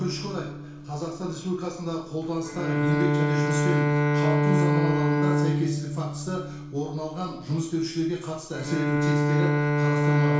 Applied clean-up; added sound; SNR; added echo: none; Bowed string instrument; -5 dB; reverberation time 0.6 s.